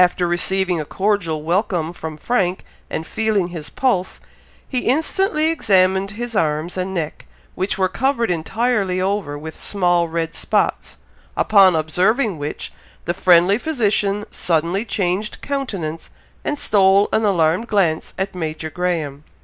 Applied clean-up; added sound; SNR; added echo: none; none; none; none.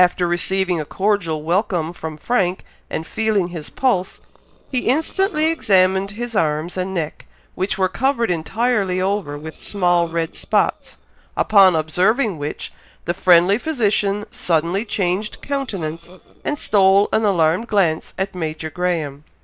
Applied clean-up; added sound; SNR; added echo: neural separator model SepFormer DNS4.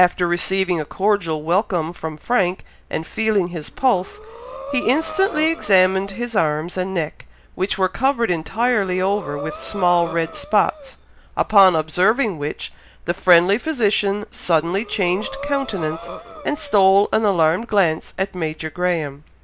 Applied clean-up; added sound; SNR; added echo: none; Breathing; 14 dB; none.